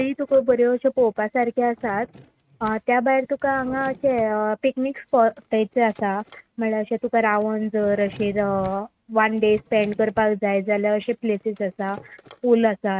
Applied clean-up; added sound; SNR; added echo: neural mask model RNNoise.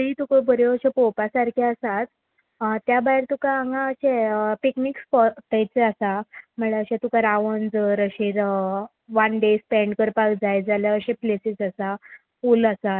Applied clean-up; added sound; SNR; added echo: none; none; none; none.